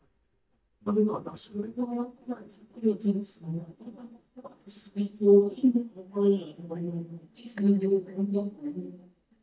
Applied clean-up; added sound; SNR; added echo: neural mask model DeepFilterNet 3.